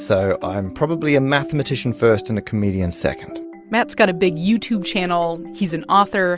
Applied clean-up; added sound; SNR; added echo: none; none; none; none.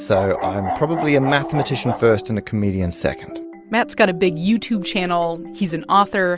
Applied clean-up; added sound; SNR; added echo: none; Bark; 8 dB; none.